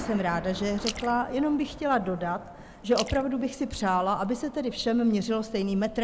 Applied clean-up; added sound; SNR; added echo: none; Splash, splatter + Thunder; 14 dB; none.